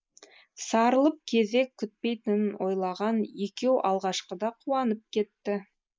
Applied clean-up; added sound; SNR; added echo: neural mask model Resemble Enhance denoiser.